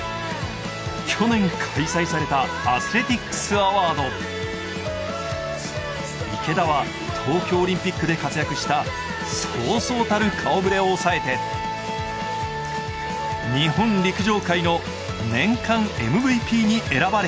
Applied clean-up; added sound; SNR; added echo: none; none; none; none.